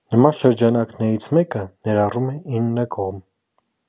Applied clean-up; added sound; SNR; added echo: none; none; none; none.